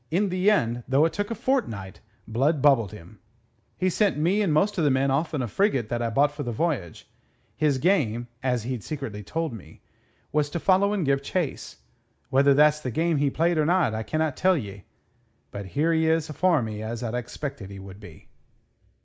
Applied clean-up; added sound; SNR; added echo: none; none; none; none.